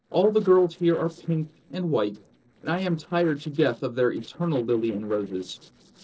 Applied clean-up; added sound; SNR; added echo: neural separator model SepFormer DNS4.